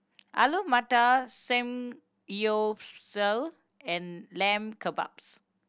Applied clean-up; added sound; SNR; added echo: none; none; none; none.